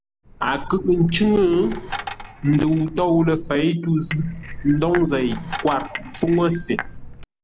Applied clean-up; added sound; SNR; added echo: none; Coin (dropping) + Cutlery, silverware / Dishes, pots, and pans / Chink, clink; 12 dB; none.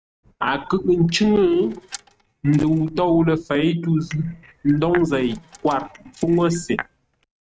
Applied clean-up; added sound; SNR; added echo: neural mask model RNNoise.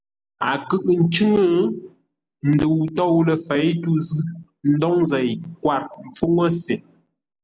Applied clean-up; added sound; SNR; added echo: none; none; none; none.